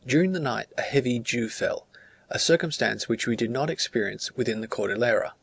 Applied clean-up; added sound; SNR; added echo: none; none; none; none.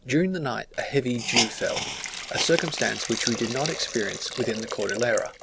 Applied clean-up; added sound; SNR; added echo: none; Hiss; 5 dB; none.